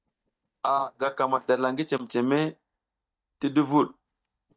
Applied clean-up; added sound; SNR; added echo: neural mask model DeepFilterNet 3.